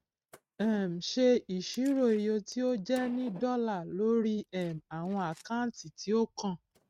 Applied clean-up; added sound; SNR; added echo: neural mask model RNNoise.